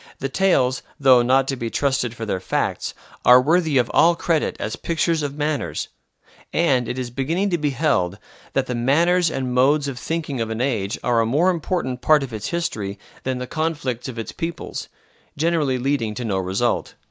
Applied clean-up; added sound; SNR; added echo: none; none; none; none.